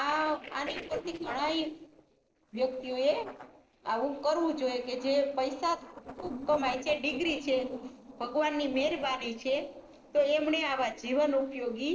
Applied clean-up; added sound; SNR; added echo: neural separator model SepFormer DNS4.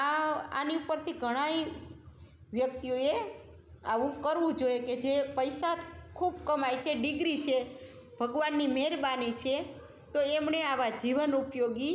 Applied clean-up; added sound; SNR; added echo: none; none; none; none.